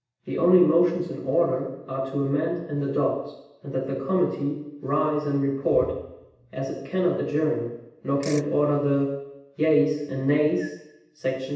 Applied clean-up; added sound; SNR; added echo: none; Ratchet, pawl / Percussion; 16 dB; reverberation time 0.9 s.